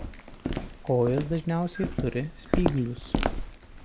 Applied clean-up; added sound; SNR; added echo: none; Walk, footsteps; 2 dB; none.